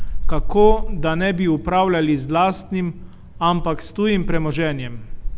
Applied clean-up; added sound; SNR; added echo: none; Wind; 2 dB; none.